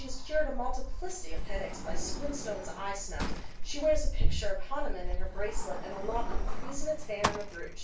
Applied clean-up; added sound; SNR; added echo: none; Sliding door; -3 dB; reverberation time 0.3 s.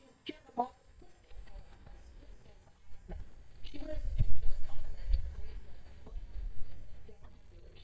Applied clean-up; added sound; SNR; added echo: neural mask model DeepFilterNet 3.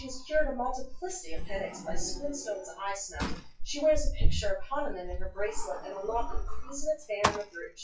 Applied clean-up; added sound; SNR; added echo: classical method WPE with log-MMSE.